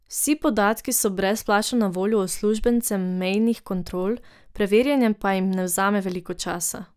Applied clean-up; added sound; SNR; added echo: none; none; none; none.